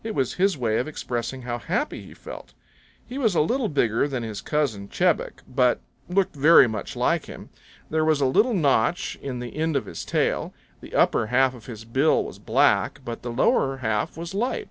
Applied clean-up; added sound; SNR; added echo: none; none; none; none.